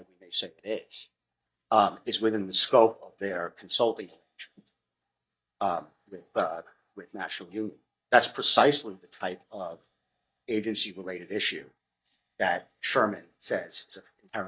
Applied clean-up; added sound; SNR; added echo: neural mask model DeepFilterNet 3.